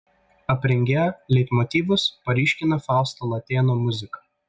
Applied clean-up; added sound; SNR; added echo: none; none; none; none.